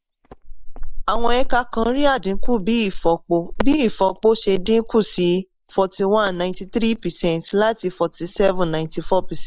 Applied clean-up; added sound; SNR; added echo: neural mask model Resemble Enhance denoiser.